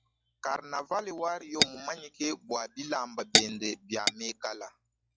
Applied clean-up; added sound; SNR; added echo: classical method log-MMSE.